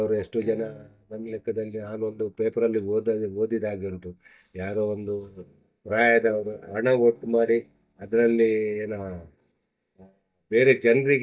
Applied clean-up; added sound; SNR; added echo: neural mask model DeepFilterNet 3.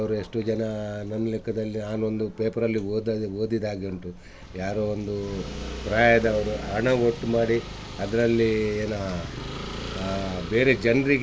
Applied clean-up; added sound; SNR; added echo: none; none; none; none.